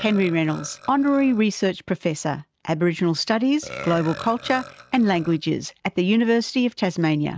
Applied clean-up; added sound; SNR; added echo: neural mask model RNNoise.